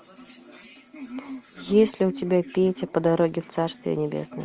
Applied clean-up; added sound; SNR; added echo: none; none; none; none.